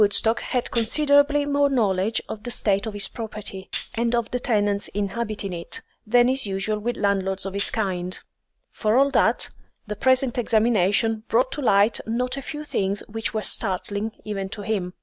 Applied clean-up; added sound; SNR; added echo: none; Tambourine; -5 dB; none.